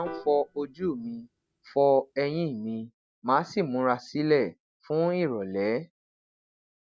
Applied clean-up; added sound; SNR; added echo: none; Piano; 18 dB; none.